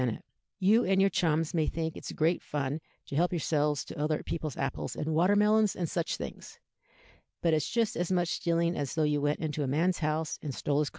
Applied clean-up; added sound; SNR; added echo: none; none; none; none.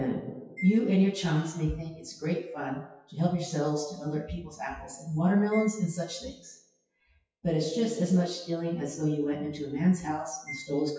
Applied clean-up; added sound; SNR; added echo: classical method WPE with log-MMSE.